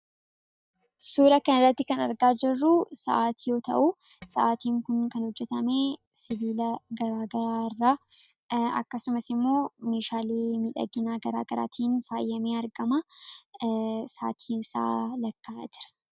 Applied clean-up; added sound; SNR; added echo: neural mask model DeepFilterNet 3.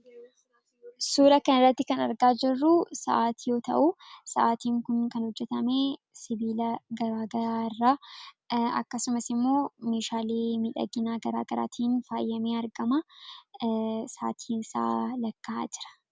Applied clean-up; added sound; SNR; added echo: none; none; none; none.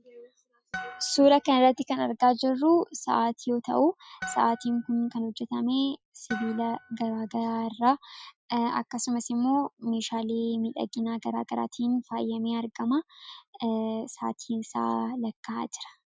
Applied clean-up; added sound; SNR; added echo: classical method Wiener filter.